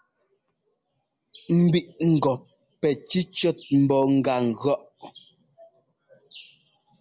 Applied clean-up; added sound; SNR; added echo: none; none; none; none.